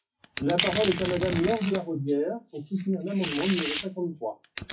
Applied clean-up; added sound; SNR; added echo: classical method WPE with log-MMSE.